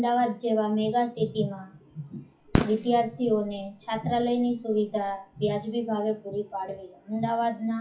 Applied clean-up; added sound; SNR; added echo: classical method WPE with log-MMSE.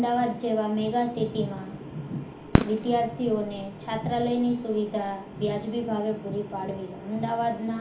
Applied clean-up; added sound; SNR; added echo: none; Fireworks; 4 dB; reverberation time 0.4 s.